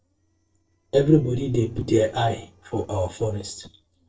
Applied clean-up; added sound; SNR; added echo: neural separator model SepFormer DNS4.